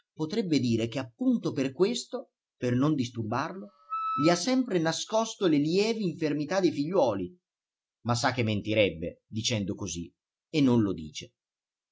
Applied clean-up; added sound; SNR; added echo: none; Wind instrument, woodwind instrument; 8 dB; none.